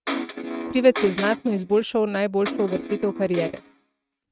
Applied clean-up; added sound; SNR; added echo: neural mask model RNNoise.